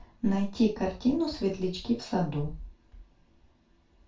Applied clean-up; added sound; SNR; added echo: none; none; none; reverberation time 0.2 s.